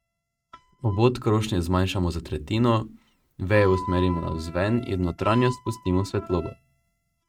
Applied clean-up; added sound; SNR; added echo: neural mask model RNNoise.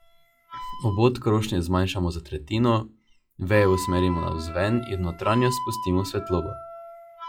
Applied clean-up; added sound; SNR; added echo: classical method log-MMSE.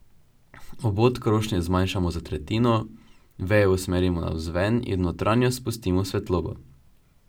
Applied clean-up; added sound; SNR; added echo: none; none; none; none.